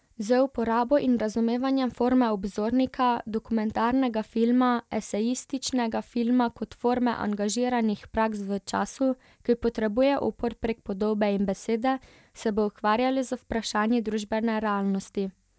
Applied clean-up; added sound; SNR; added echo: none; none; none; none.